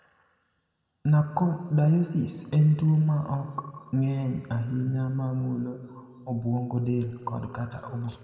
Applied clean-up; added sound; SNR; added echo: none; none; none; reverberation time 2.1 s.